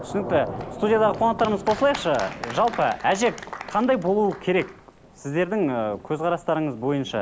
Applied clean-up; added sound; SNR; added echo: none; Thunder / Rain; 15 dB; none.